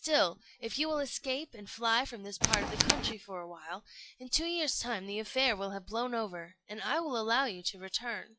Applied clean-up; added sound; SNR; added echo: classical method log-MMSE.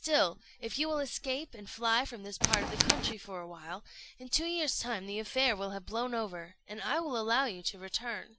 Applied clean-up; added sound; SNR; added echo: none; Tools; -4 dB; none.